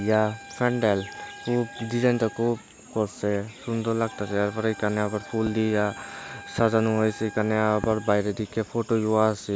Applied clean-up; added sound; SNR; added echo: none; Wind instrument, woodwind instrument; 20 dB; none.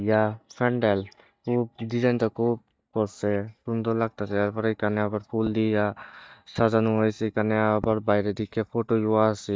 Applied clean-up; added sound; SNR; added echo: neural mask model DeepFilterNet 3.